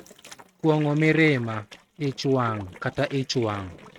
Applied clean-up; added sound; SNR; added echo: neural mask model RNNoise.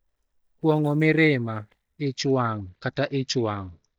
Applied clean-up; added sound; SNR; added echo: neural mask model DeepFilterNet 3.